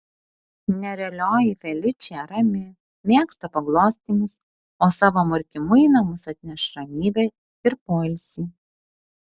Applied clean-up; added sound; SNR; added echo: none; none; none; none.